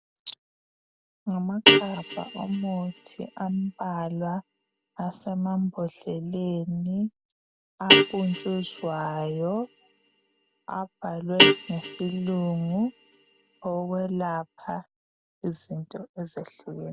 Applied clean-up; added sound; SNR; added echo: none; Guitar; -3 dB; none.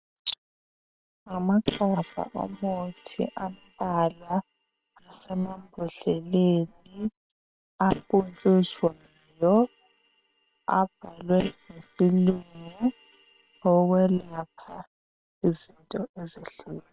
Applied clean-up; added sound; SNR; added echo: neural separator model SepFormer WHAM!.